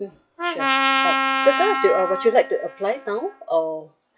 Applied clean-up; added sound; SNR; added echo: classical method log-MMSE.